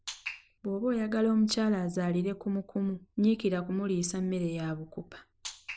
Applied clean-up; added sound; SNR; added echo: none; none; none; none.